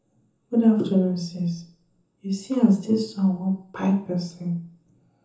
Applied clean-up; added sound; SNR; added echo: none; none; none; reverberation time 0.6 s.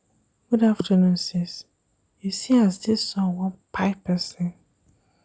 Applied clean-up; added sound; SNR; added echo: none; none; none; none.